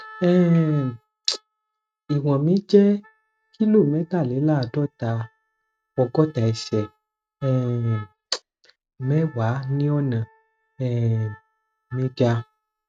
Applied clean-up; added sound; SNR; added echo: neural mask model RNNoise.